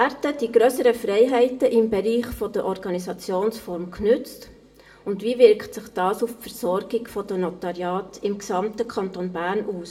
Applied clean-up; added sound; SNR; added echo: none; none; none; reverberation time 0.4 s.